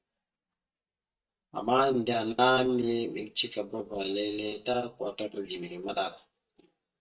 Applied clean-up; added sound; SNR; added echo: neural mask model DeepFilterNet 3.